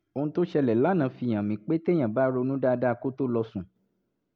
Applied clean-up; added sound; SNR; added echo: none; none; none; none.